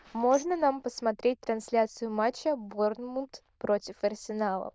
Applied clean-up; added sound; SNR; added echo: neural diffusion model UNIVERSE++.